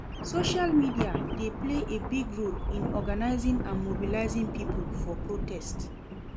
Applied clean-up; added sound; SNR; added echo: none; Thunder + Bird vocalization, bird call, bird song; 1 dB; none.